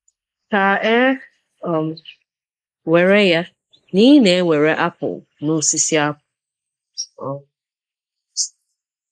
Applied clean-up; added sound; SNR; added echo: neural mask model Resemble Enhance denoiser.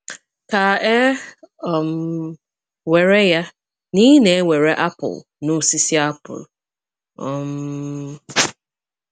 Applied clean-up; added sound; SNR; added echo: none; none; none; none.